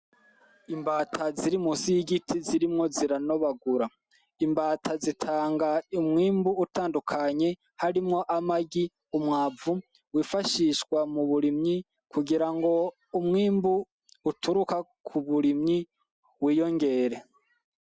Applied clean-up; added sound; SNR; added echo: none; none; none; none.